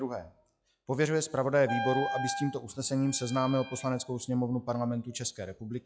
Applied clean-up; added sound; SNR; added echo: classical method log-MMSE.